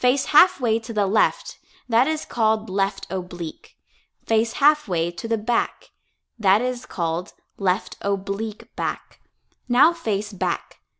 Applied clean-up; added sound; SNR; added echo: none; none; none; none.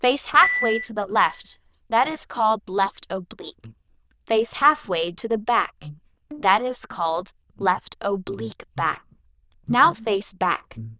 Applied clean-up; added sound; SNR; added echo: neural diffusion model UNIVERSE++.